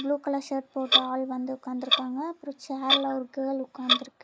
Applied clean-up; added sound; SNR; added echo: neural mask model Resemble Enhance denoiser.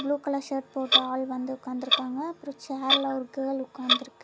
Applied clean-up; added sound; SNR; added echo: none; Clock; -1 dB; none.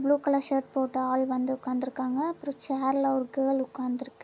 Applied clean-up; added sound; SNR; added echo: none; none; none; none.